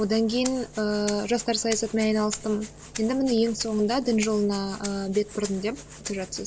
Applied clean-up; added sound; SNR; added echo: none; Rattle (instrument); 15 dB; none.